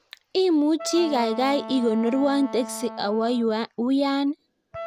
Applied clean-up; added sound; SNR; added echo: none; Wind instrument, woodwind instrument; 14 dB; none.